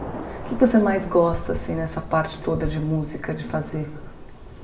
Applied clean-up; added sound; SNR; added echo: none; Thunder / Rain; 16 dB; reverberation time 1.1 s.